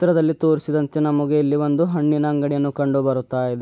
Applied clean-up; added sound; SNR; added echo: none; none; none; none.